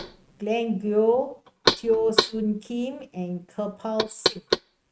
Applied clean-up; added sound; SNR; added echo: neural mask model RNNoise.